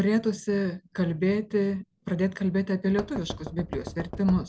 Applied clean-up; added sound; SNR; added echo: none; Knock; 10 dB; none.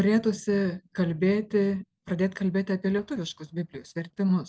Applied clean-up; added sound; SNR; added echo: neural mask model DeepFilterNet 3.